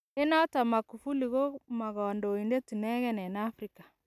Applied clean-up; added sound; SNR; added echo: none; none; none; none.